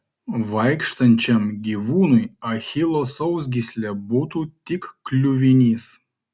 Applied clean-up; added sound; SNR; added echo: none; none; none; none.